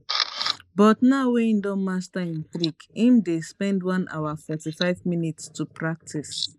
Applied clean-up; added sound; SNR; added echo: neural mask model Resemble Enhance denoiser.